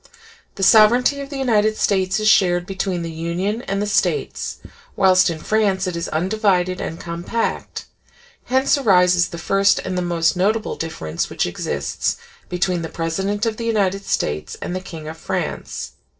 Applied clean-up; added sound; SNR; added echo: neural separator model SepFormer DNS4.